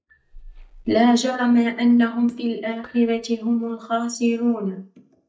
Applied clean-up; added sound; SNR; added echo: neural mask model DeepFilterNet 3.